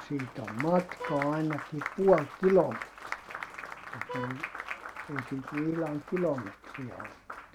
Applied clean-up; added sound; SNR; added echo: none; Vehicle horn, car horn, honking + Applause; 9 dB; none.